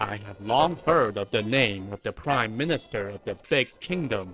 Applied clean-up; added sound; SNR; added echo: neural separator model SepFormer DNS4.